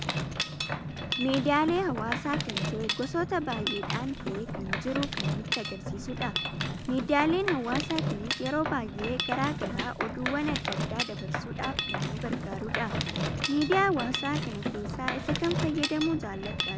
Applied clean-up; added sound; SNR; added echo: none; Mechanisms; 1 dB; none.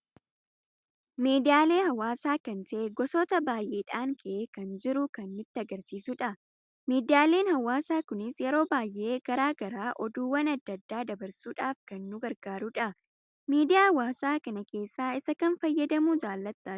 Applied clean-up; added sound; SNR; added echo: none; none; none; none.